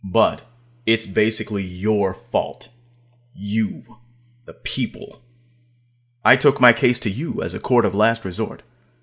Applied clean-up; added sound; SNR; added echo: none; none; none; none.